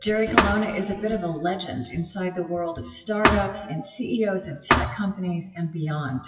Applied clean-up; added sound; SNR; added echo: classical method WPE with log-MMSE.